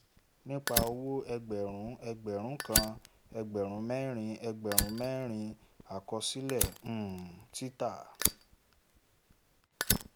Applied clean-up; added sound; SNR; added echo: none; Fire; 0 dB; none.